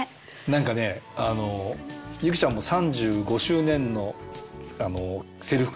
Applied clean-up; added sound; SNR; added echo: none; none; none; none.